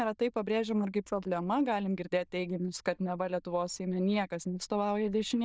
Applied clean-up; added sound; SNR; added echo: neural diffusion model UNIVERSE++.